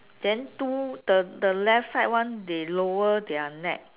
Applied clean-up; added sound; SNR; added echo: none; none; none; none.